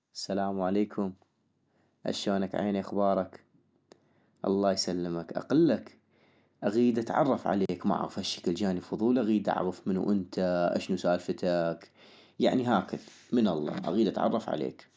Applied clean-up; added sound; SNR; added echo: none; none; none; none.